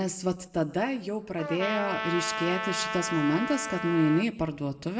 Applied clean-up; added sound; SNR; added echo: none; Trumpet; 5 dB; reverberation time 0.9 s.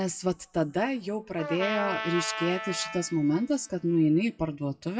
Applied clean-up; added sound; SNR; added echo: classical method WPE with log-MMSE.